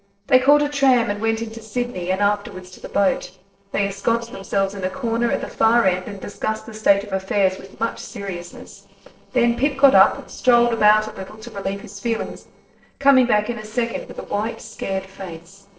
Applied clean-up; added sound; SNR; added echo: neural separator model SepFormer DNS4.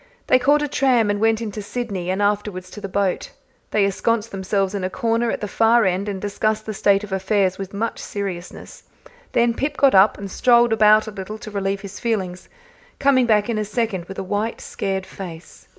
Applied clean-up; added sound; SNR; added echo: none; none; none; none.